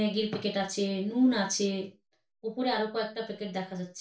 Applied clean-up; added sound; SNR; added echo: none; none; none; reverberation time 0.3 s.